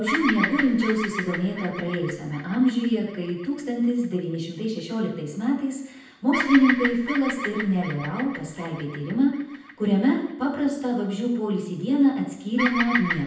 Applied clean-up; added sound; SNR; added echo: none; Bird vocalization, bird call, bird song; 9 dB; reverberation time 0.9 s.